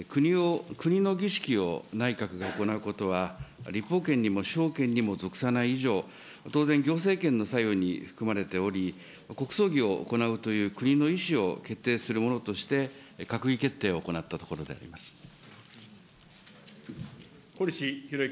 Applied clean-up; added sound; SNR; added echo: none; none; none; none.